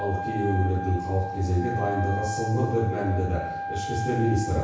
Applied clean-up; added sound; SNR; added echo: none; Wind instrument, woodwind instrument; 6 dB; reverberation time 1.1 s.